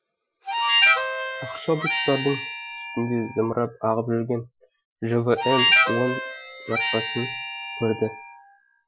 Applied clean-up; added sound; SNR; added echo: classical method Wiener filter.